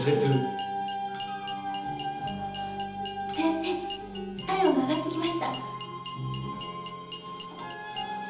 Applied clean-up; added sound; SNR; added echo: none; Glass; 16 dB; reverberation time 1.3 s.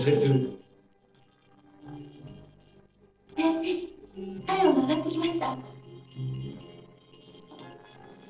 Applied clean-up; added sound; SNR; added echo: neural separator model SepFormer DNS4.